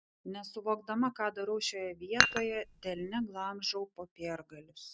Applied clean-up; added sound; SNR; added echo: none; Dishes, pots, and pans; -4 dB; none.